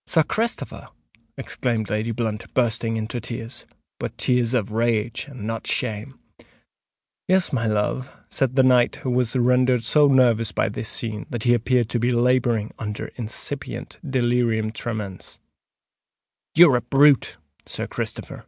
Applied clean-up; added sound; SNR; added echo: none; none; none; none.